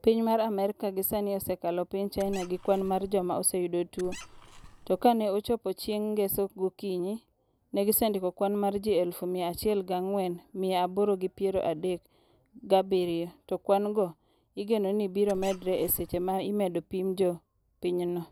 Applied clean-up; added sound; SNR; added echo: none; Squeak; 16 dB; none.